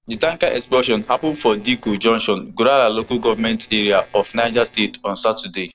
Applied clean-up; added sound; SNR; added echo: neural separator model SepFormer DNS4.